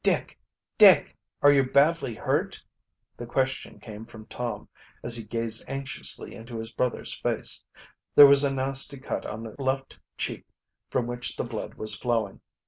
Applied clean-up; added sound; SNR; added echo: none; none; none; none.